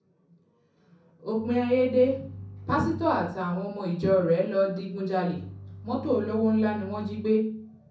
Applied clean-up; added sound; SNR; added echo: none; Bowed string instrument; 16 dB; reverberation time 0.6 s.